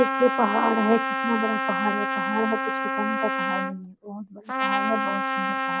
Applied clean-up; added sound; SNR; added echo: none; Trumpet; 0 dB; none.